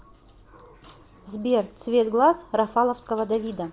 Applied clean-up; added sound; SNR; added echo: none; none; none; none.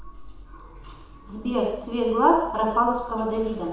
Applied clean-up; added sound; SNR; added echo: none; none; none; reverberation time 0.7 s.